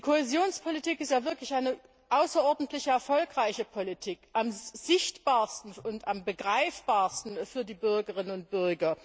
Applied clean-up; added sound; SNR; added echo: none; none; none; none.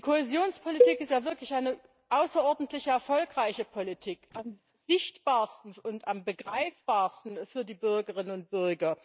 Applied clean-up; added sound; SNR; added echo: neural mask model DeepFilterNet 3.